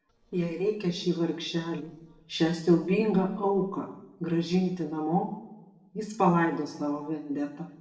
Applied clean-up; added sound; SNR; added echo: neural separator model SepFormer DNS4.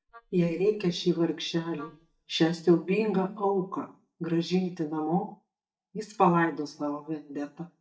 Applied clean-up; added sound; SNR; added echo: neural mask model DeepFilterNet 3.